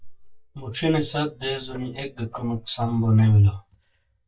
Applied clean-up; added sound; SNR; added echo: neural mask model DeepFilterNet 3.